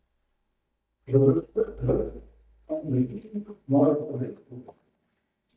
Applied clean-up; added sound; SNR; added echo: neural mask model DeepFilterNet 3.